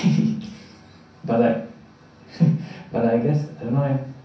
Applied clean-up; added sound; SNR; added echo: none; none; none; reverberation time 0.6 s.